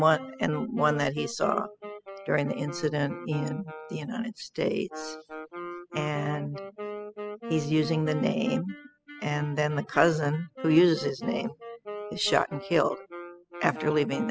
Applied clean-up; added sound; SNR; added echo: classical method spectral subtraction.